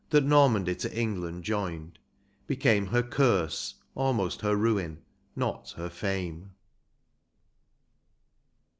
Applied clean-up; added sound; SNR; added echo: none; none; none; none.